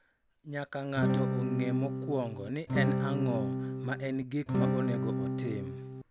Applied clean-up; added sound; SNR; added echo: none; Acoustic guitar / Strum; -4 dB; none.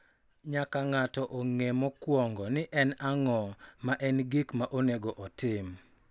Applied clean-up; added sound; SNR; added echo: none; none; none; none.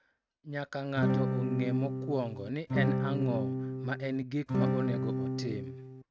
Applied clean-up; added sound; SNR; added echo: neural mask model RNNoise.